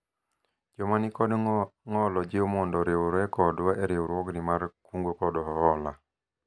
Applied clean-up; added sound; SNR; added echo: none; none; none; none.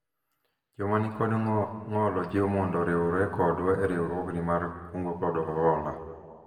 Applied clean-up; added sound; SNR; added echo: none; none; none; reverberation time 1.9 s.